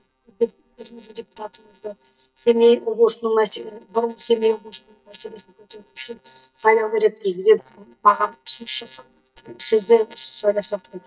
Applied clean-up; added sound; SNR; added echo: neural mask model DeepFilterNet 3.